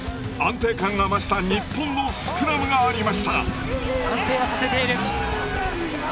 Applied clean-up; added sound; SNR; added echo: none; Accelerating, revving, vroom / Car + Wind instrument, woodwind instrument; 8 dB; none.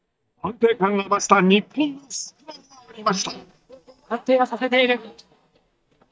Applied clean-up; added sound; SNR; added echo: neural mask model DeepFilterNet 3.